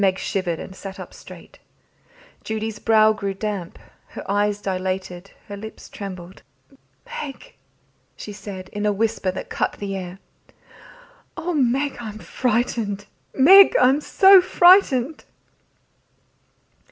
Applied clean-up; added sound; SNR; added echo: none; none; none; none.